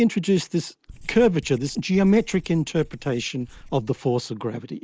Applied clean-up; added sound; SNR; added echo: neural mask model DeepFilterNet 3.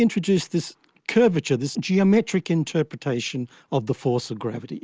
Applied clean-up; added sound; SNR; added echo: none; none; none; none.